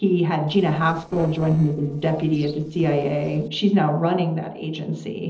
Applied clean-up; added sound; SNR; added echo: neural separator model SepFormer DNS4.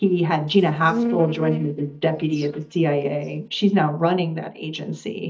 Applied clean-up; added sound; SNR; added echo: neural mask model DeepFilterNet 3.